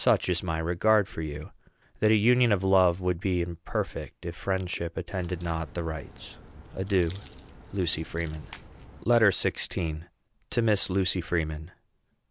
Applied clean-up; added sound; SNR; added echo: none; Crack; 19 dB; none.